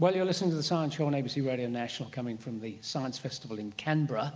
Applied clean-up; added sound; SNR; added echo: none; none; none; none.